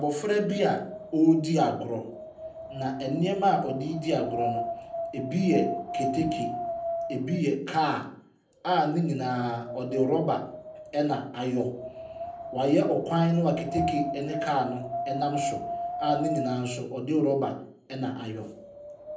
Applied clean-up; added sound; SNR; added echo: none; Wind; 8 dB; reverberation time 0.6 s.